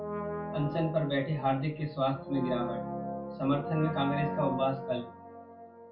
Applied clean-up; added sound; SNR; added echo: none; Brass instrument; 5 dB; reverberation time 0.2 s.